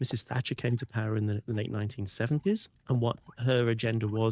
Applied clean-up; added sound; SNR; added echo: neural mask model DeepFilterNet 3.